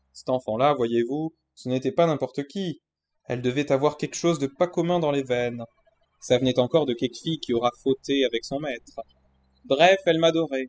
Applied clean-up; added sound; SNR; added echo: classical method spectral subtraction.